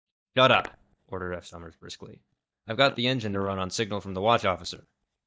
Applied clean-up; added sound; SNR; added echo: neural mask model DeepFilterNet 3.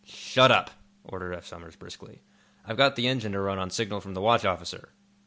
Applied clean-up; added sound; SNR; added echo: none; none; none; none.